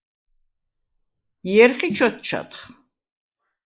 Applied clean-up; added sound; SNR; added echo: neural mask model Resemble Enhance denoiser.